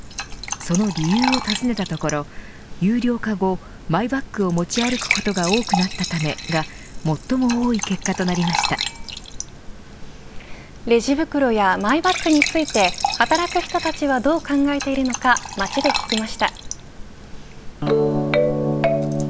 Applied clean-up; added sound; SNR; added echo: none; Fill (with liquid) / Trickle, dribble / Glass; 7 dB; none.